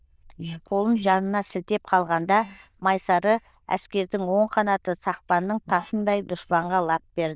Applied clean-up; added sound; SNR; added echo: neural diffusion model UNIVERSE++.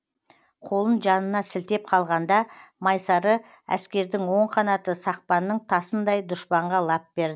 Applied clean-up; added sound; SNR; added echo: none; none; none; none.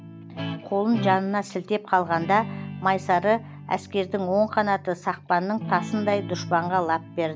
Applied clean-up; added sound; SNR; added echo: none; Guitar; 11 dB; none.